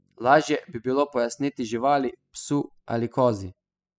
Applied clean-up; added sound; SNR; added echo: classical method spectral subtraction.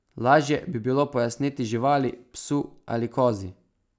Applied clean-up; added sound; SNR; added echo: none; none; none; none.